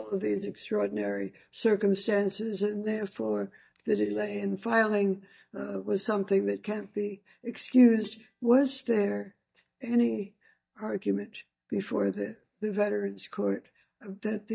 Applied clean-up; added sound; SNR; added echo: neural mask model DeepFilterNet 3.